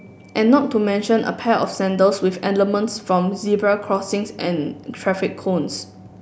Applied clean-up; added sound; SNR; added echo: none; none; none; none.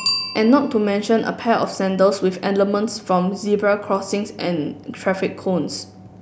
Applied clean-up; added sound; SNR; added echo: none; Bicycle bell; 14 dB; none.